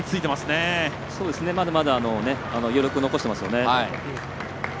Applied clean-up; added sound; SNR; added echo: none; none; none; none.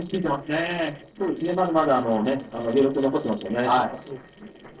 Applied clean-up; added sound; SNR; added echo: neural separator model SepFormer DNS4.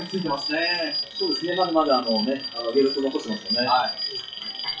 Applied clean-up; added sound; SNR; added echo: classical method WPE with log-MMSE.